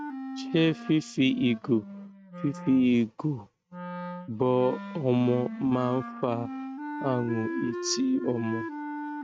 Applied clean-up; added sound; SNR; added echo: neural mask model RNNoise.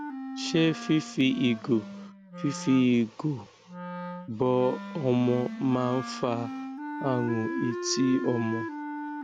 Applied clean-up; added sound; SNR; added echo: none; Wind instrument, woodwind instrument; 9 dB; none.